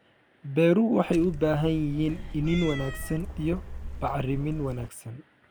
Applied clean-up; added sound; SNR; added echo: none; Cat; 9 dB; none.